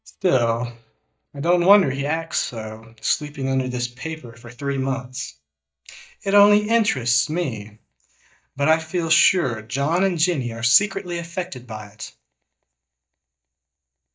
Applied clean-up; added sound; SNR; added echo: neural mask model DeepFilterNet 3.